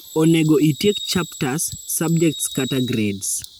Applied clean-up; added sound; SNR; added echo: none; Bird vocalization, bird call, bird song; 14 dB; none.